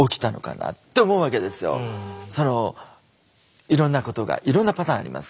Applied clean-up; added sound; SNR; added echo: none; Car; 20 dB; none.